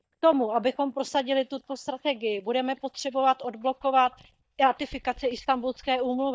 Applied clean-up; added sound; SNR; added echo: neural mask model DeepFilterNet 3.